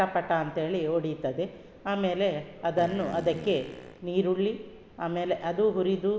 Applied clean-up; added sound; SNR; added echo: none; Fart; 13 dB; none.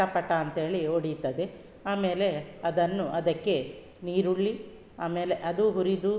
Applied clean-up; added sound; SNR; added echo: none; none; none; none.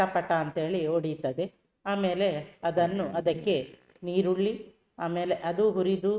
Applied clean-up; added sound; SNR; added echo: neural mask model RNNoise.